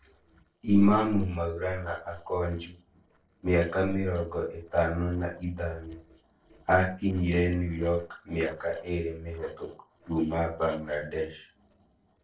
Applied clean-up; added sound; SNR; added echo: neural separator model SepFormer DNS4.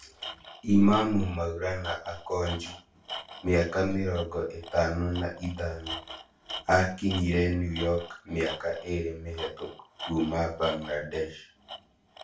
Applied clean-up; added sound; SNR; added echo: none; Tools; 15 dB; reverberation time 0.3 s.